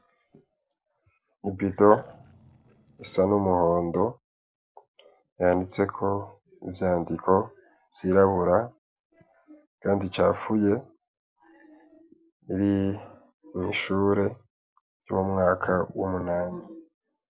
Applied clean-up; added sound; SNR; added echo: neural separator model SepFormer DNS4.